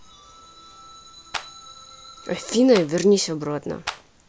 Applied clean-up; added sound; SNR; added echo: none; Clapping; 10 dB; none.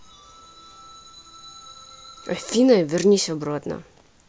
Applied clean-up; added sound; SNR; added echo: none; none; none; none.